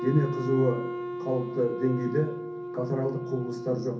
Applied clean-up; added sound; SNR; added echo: none; Wind instrument, woodwind instrument; 7 dB; reverberation time 0.3 s.